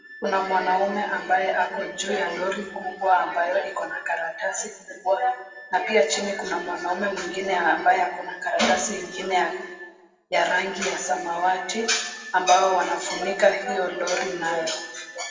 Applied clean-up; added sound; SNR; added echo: none; Wind instrument, woodwind instrument; 17 dB; reverberation time 1.2 s.